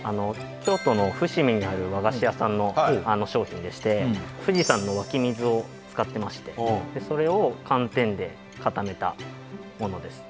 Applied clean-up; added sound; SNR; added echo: none; none; none; none.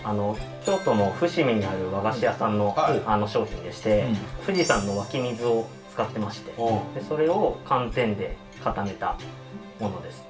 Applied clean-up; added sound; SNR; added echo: none; Knock; 20 dB; reverberation time 0.2 s.